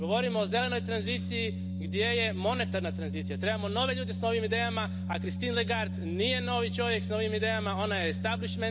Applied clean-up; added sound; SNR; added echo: none; Organ; 3 dB; none.